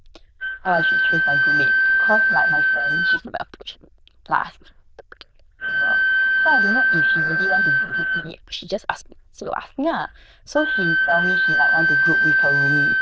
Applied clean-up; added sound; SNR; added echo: neural diffusion model UNIVERSE++.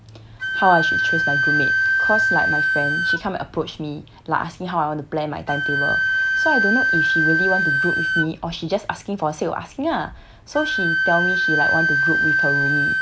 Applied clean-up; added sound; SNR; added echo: none; Wind instrument, woodwind instrument; -3 dB; none.